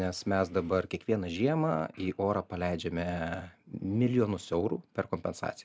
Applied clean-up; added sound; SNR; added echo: none; none; none; none.